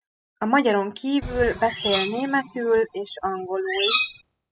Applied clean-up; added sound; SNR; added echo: classical method spectral subtraction.